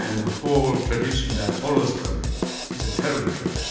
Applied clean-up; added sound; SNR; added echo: none; Drum kit; 2 dB; reverberation time 1.1 s.